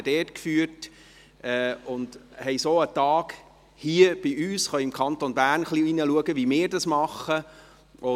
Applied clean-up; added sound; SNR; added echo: none; none; none; none.